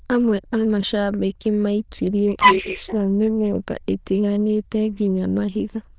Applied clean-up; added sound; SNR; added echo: neural diffusion model UNIVERSE++.